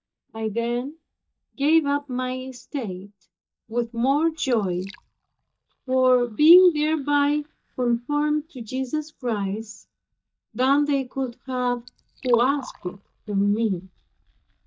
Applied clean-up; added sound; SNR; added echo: neural mask model DeepFilterNet 3.